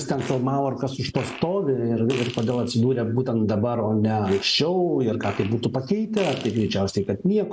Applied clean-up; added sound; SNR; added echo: none; Fart; 17 dB; none.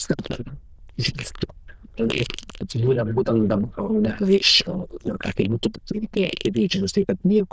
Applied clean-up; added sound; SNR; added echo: neural diffusion model UNIVERSE++.